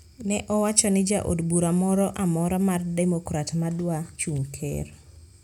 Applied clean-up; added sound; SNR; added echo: none; none; none; none.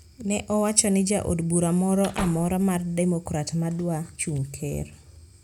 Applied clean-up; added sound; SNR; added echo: none; Slam / Wood; 15 dB; none.